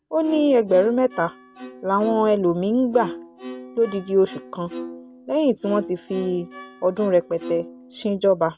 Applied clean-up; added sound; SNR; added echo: none; Bowed string instrument; 14 dB; none.